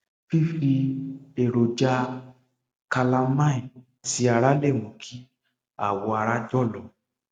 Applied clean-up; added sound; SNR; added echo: none; none; none; none.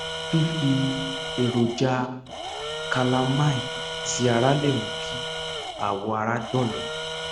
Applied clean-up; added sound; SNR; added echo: none; Tools; 6 dB; none.